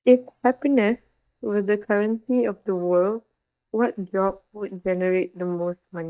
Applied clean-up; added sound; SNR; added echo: neural mask model DeepFilterNet 3.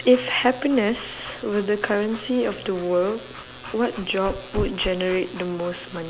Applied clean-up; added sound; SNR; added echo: none; Dog / Breathing; 15 dB; none.